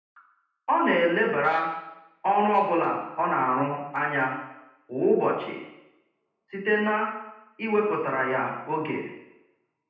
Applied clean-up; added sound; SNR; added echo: none; none; none; reverberation time 0.9 s.